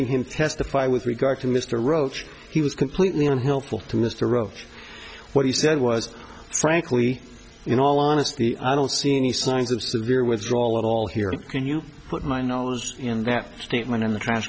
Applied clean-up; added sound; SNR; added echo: none; none; none; none.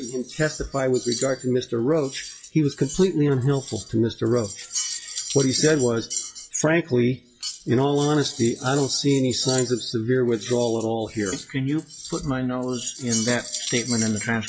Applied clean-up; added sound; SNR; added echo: classical method WPE with log-MMSE.